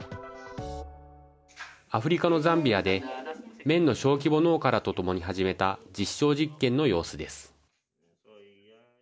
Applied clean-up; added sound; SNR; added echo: none; none; none; none.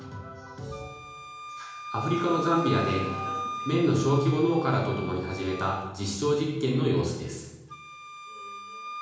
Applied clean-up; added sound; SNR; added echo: none; Wind instrument, woodwind instrument; 10 dB; reverberation time 1.0 s.